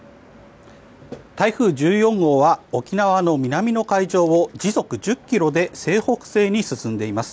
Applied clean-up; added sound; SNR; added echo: none; none; none; none.